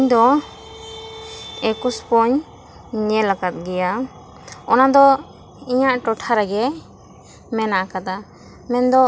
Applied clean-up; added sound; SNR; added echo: none; none; none; none.